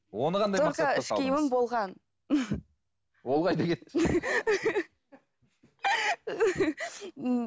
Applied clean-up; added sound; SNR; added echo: none; none; none; none.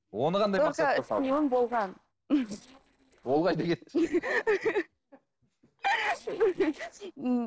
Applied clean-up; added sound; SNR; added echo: neural separator model SepFormer DNS4.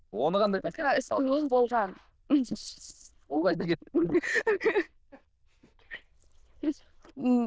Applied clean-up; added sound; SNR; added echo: neural diffusion model UNIVERSE++.